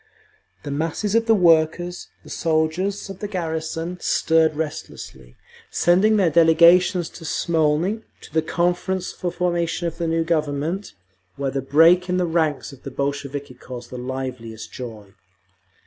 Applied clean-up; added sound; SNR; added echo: none; none; none; none.